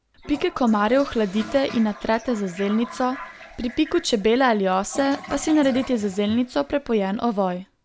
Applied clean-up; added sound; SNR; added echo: none; Toilet flush; 18 dB; none.